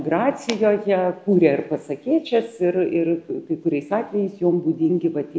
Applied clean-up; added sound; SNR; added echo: none; none; none; none.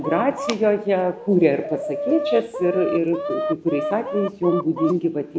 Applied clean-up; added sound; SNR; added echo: none; Chicken, rooster; 7 dB; none.